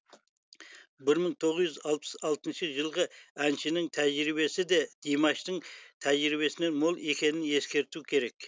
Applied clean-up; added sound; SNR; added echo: none; none; none; none.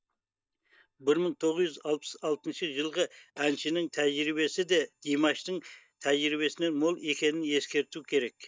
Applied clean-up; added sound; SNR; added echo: neural mask model DeepFilterNet 3.